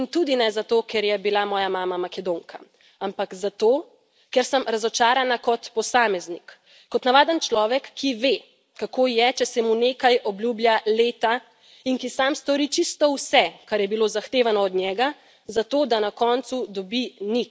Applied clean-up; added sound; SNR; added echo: none; none; none; none.